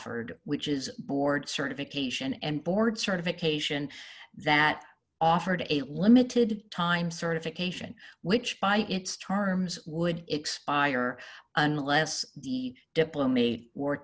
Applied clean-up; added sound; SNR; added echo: none; none; none; none.